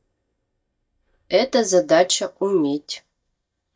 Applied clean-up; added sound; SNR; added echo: neural mask model DeepFilterNet 3.